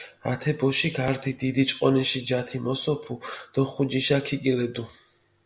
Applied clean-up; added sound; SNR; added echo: none; none; none; none.